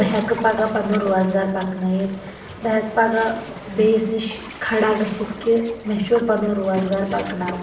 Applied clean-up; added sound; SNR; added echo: none; Waves, surf; 14 dB; reverberation time 0.6 s.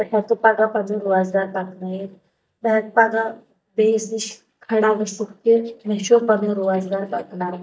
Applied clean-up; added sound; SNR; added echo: neural mask model DeepFilterNet 3.